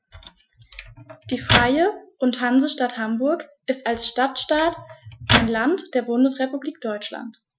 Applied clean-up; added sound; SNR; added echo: classical method Wiener filter.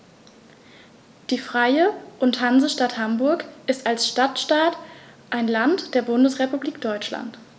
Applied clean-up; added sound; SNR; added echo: none; none; none; none.